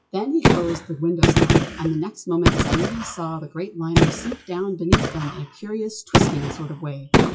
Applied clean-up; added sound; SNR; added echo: classical method WPE with log-MMSE.